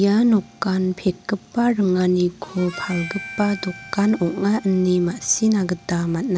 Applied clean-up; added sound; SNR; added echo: none; Harmonica; 19 dB; none.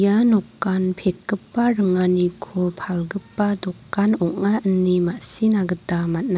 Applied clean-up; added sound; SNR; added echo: none; none; none; none.